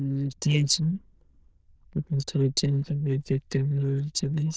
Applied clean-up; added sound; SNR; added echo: neural diffusion model UNIVERSE++.